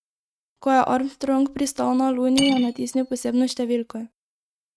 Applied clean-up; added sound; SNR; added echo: neural mask model RNNoise.